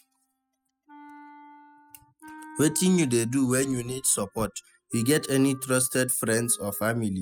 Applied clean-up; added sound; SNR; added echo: classical method spectral subtraction.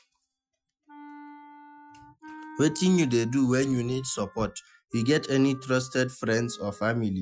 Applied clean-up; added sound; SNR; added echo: classical method Wiener filter.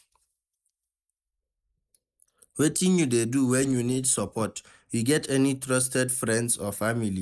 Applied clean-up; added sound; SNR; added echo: neural mask model Resemble Enhance denoiser.